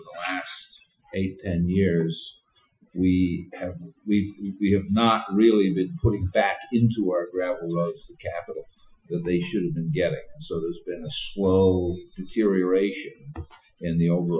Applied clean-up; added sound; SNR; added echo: classical method Wiener filter.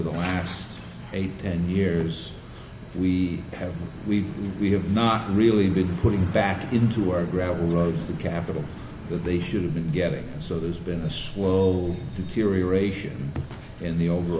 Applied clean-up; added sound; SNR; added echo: none; Truck; 17 dB; none.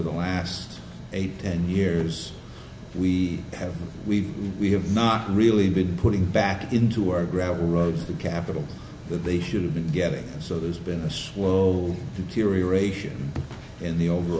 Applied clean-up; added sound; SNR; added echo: none; none; none; none.